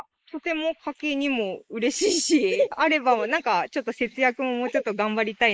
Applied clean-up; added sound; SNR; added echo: neural mask model Resemble Enhance denoiser.